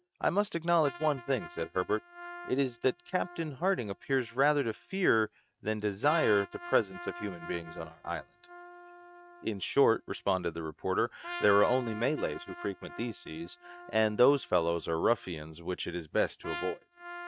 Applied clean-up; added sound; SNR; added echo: neural mask model RNNoise.